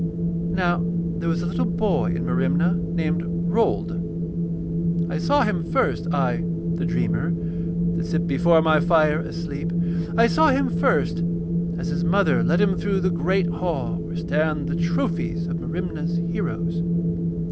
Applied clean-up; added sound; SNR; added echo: none; Wind; -3 dB; none.